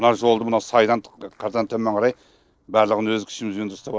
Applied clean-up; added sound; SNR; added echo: neural separator model SepFormer DNS4.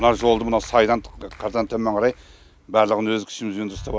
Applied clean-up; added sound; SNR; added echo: none; Clapping; 19 dB; none.